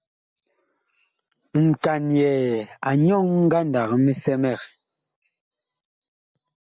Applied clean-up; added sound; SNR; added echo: none; none; none; none.